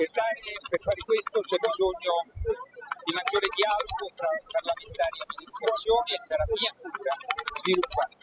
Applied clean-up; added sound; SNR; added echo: classical method spectral subtraction.